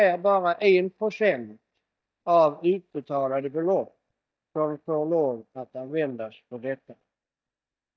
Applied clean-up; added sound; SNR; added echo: neural mask model DeepFilterNet 3.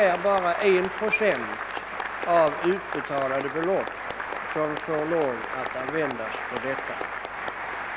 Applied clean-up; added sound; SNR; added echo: none; Applause; 6 dB; none.